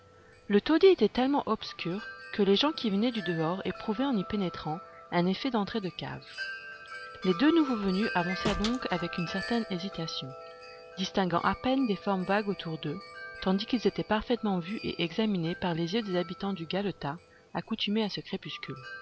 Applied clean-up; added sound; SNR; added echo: none; Wind chime + Slam; 14 dB; none.